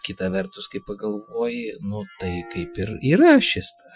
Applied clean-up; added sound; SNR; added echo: classical method Wiener filter.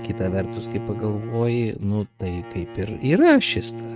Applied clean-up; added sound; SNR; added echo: neural mask model RNNoise.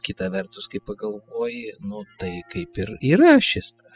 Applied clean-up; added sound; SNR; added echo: classical method spectral subtraction.